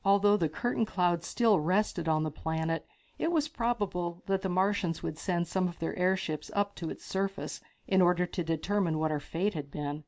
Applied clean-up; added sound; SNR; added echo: none; none; none; none.